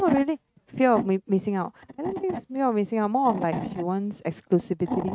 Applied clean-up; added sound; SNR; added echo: neural mask model RNNoise.